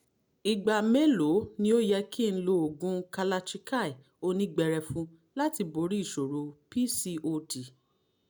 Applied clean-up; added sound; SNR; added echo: none; none; none; none.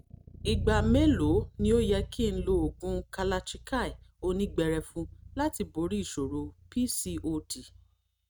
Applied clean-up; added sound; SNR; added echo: neural mask model RNNoise.